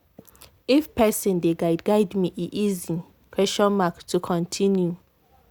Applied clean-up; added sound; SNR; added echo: none; none; none; none.